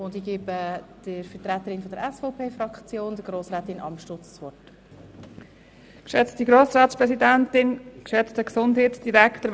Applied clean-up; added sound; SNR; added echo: none; none; none; none.